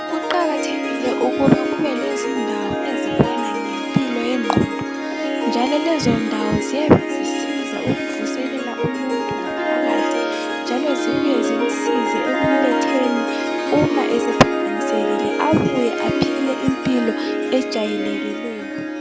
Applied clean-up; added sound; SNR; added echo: none; Harp; 0 dB; none.